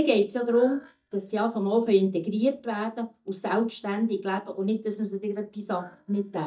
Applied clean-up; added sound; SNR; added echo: neural mask model DeepFilterNet 3.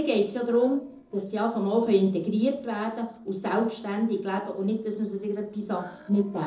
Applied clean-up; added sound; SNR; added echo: neural separator model SepFormer DNS4.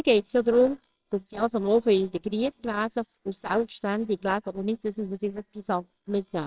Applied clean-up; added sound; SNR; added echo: neural separator model SepFormer WHAMR!.